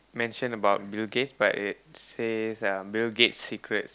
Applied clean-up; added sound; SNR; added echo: none; none; none; none.